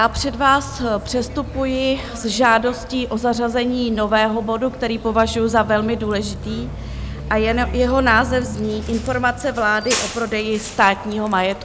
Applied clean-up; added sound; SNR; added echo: none; Bus; 11 dB; none.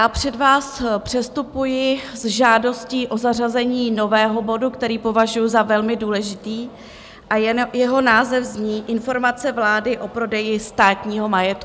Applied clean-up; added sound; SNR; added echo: none; none; none; none.